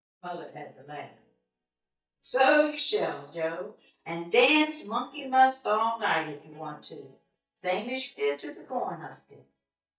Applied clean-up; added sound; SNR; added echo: neural mask model DeepFilterNet 3.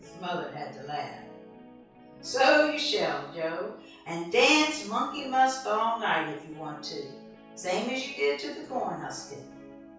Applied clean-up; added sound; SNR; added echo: none; Guitar; 19 dB; reverberation time 0.6 s.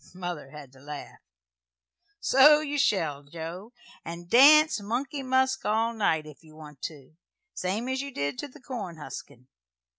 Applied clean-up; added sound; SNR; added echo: none; none; none; none.